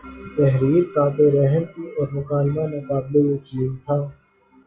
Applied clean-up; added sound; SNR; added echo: classical method log-MMSE.